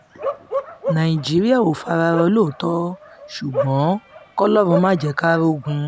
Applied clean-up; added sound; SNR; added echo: none; Bark; 10 dB; none.